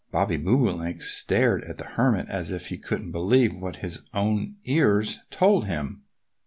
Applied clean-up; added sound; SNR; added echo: none; none; none; none.